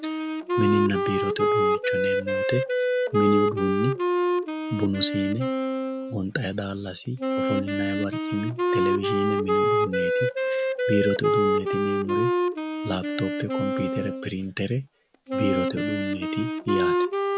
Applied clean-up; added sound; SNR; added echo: none; Wind instrument, woodwind instrument; -3 dB; none.